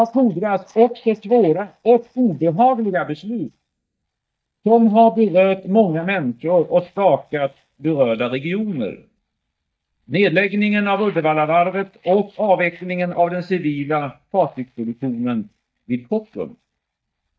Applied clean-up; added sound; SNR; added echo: neural mask model DeepFilterNet 3.